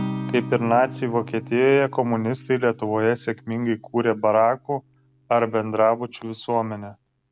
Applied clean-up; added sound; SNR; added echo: none; Acoustic guitar; 14 dB; none.